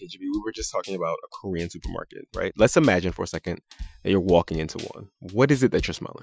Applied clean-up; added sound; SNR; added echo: classical method Wiener filter.